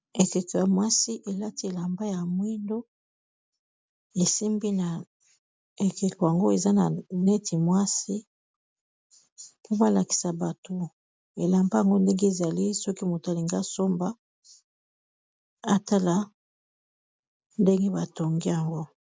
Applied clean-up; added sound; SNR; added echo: none; none; none; none.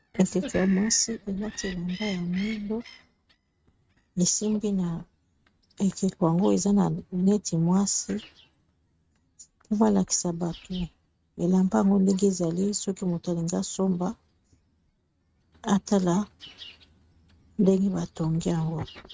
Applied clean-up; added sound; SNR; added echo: neural mask model RNNoise.